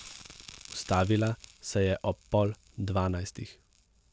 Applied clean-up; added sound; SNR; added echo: none; Crackle; 15 dB; none.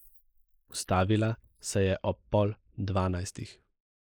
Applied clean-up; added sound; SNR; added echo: neural mask model Resemble Enhance denoiser.